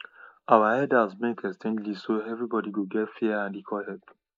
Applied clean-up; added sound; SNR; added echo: neural mask model Resemble Enhance denoiser.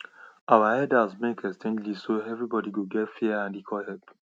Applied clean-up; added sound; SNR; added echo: none; none; none; none.